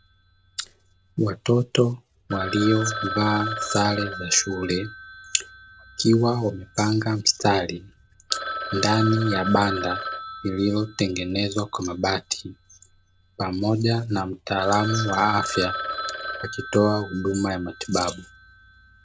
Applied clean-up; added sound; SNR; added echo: none; Telephone; 10 dB; none.